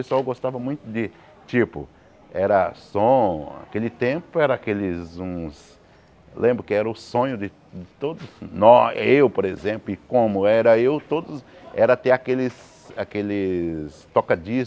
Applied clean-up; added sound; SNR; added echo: none; none; none; none.